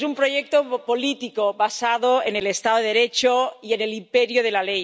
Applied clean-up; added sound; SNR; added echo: none; none; none; none.